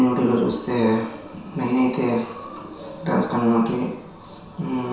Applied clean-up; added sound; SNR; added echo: none; none; none; reverberation time 0.7 s.